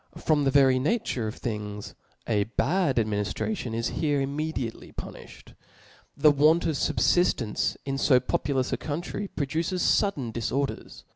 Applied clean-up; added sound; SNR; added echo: none; none; none; none.